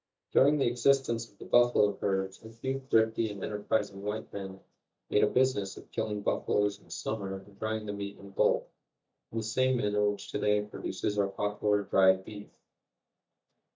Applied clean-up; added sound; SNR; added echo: neural mask model DeepFilterNet 3.